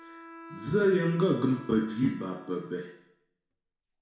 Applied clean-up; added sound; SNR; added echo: none; Bowed string instrument; 19 dB; reverberation time 0.6 s.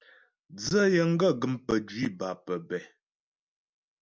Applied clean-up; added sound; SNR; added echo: none; none; none; none.